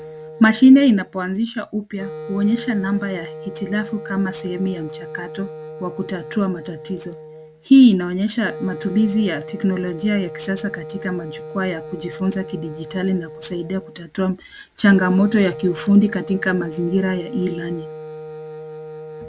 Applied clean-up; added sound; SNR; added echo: none; Wind instrument, woodwind instrument; 14 dB; none.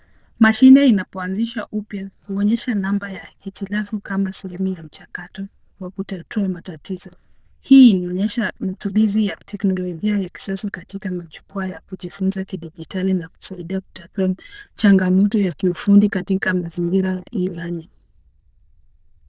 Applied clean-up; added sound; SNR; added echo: neural diffusion model UNIVERSE++.